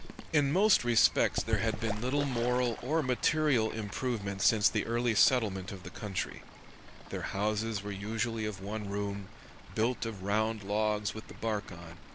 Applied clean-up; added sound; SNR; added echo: none; Bird / Fowl; 10 dB; none.